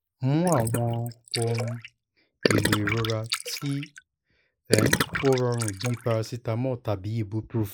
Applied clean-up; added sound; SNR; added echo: neural mask model Resemble Enhance denoiser.